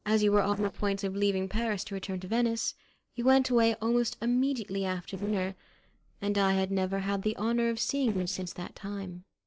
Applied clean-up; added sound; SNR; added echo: neural separator model SepFormer DNS4.